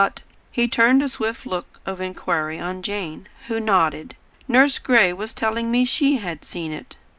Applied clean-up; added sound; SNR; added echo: none; none; none; none.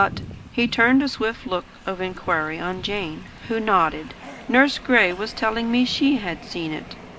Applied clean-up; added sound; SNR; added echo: none; Train; 17 dB; none.